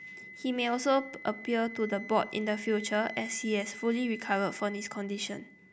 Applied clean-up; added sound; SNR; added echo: none; Wind instrument, woodwind instrument; 14 dB; none.